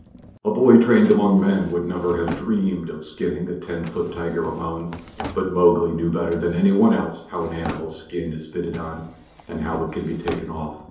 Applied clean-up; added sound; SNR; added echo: none; Drawer open or close; 17 dB; reverberation time 2.2 s.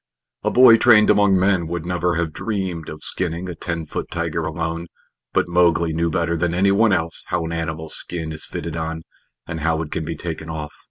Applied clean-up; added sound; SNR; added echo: none; none; none; none.